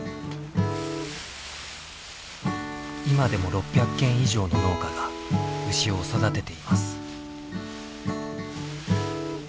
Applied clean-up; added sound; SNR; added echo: none; Acoustic guitar / Strum; 0 dB; none.